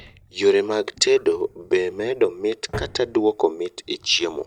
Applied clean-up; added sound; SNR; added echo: none; Drawer open or close; 19 dB; none.